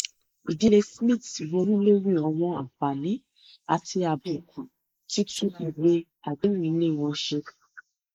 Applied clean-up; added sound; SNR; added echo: neural mask model Resemble Enhance denoiser.